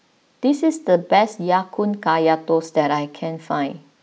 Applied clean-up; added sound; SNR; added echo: none; none; none; none.